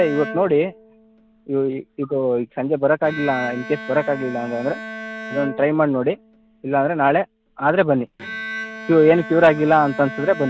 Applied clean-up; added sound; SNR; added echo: none; Bowed string instrument; 14 dB; none.